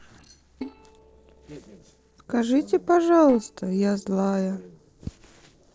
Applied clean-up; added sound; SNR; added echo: neural separator model SepFormer DNS4.